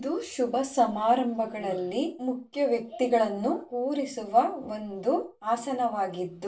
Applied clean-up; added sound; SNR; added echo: none; none; none; reverberation time 0.2 s.